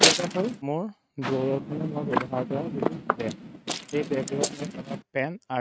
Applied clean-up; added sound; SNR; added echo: neural mask model RNNoise.